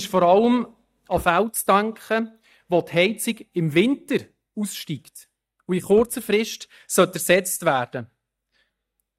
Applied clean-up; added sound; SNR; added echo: neural mask model DeepFilterNet 3.